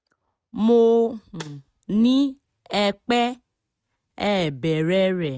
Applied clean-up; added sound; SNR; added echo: neural mask model RNNoise.